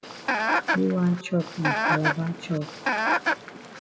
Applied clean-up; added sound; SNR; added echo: none; Chicken, rooster; -2 dB; none.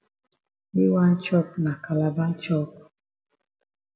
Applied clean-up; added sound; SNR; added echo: none; none; none; none.